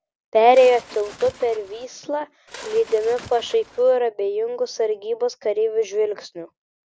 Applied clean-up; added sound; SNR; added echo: none; Bird; 18 dB; none.